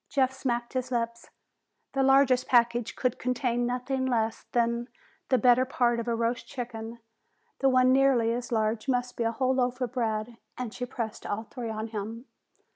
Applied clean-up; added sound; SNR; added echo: none; none; none; none.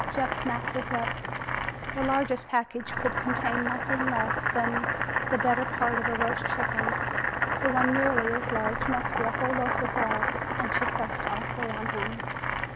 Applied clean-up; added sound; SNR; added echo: none; Boiling; -2 dB; none.